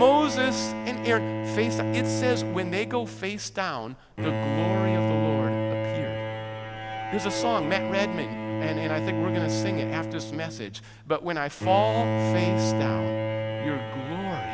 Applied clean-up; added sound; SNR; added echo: none; Bowed string instrument; -1 dB; none.